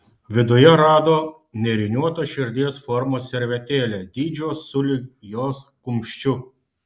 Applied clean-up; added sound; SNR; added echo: none; none; none; none.